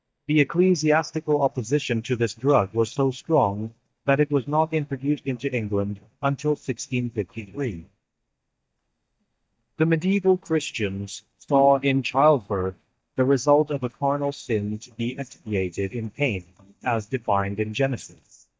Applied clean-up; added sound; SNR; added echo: neural mask model DeepFilterNet 3.